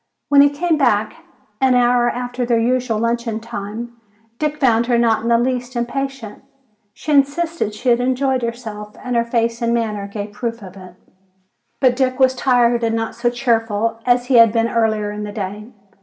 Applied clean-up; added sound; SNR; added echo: none; none; none; reverberation time 0.5 s.